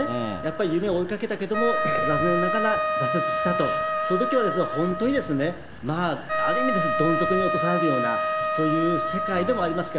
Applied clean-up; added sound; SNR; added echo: none; Wind instrument, woodwind instrument; 0 dB; none.